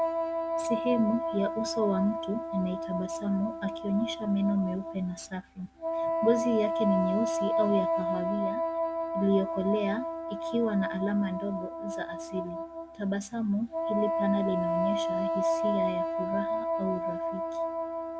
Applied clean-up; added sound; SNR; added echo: none; Wind instrument, woodwind instrument; 0 dB; none.